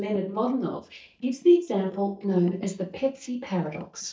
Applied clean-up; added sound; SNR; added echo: neural mask model DeepFilterNet 3.